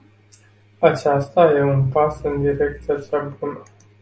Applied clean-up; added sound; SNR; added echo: none; Growling; 19 dB; none.